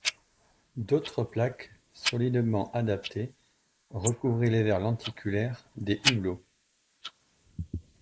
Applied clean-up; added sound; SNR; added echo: neural mask model Resemble Enhance denoiser.